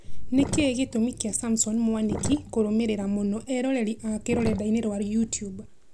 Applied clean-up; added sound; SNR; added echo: none; Sink (filling or washing); 10 dB; none.